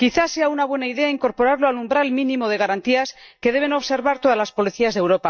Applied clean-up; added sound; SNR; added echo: neural mask model DeepFilterNet 3.